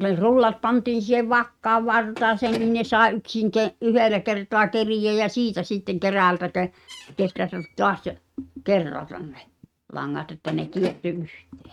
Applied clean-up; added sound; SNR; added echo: neural mask model RNNoise.